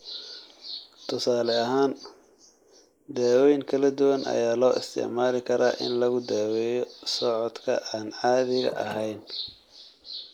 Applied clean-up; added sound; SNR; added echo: neural mask model Resemble Enhance denoiser.